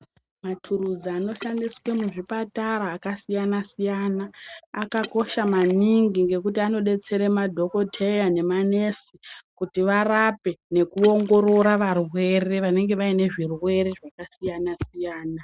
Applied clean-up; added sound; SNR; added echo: neural mask model RNNoise.